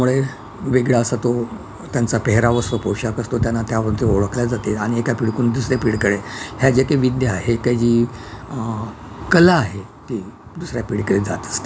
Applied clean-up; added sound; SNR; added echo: none; none; none; none.